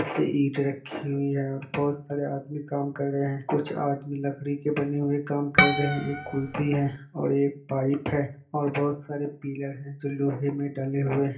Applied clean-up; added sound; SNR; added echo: none; Harp; -1 dB; reverberation time 0.3 s.